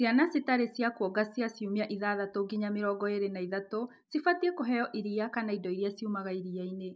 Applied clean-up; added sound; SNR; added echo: none; none; none; none.